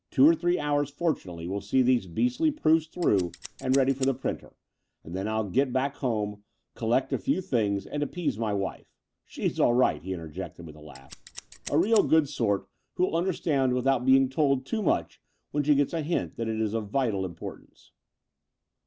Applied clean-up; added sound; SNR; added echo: none; Scissors; 17 dB; none.